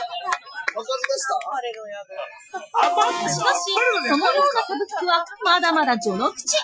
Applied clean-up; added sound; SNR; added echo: classical method Wiener filter.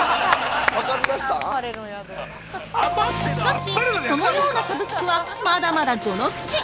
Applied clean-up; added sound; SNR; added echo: none; Engine; 13 dB; none.